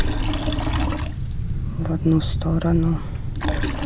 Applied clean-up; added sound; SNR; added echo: none; Liquid; 8 dB; none.